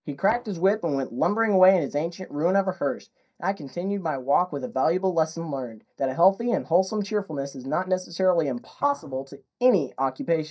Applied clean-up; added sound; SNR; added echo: neural mask model DeepFilterNet 3.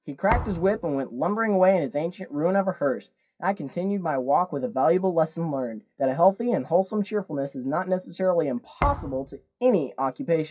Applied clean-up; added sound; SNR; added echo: classical method WPE with log-MMSE.